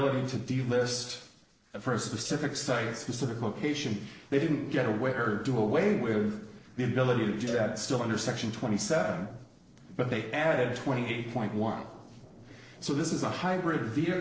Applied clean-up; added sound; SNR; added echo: neural separator model SepFormer DNS4.